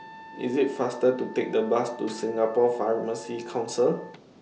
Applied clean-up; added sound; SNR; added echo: none; Wind instrument, woodwind instrument; 19 dB; none.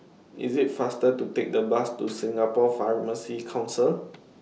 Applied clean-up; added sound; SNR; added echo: none; none; none; none.